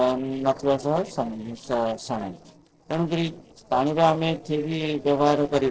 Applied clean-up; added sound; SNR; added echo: neural separator model SepFormer DNS4.